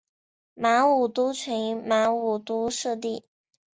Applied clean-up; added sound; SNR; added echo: none; none; none; none.